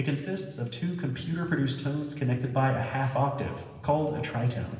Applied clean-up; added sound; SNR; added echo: none; none; none; reverberation time 1.4 s.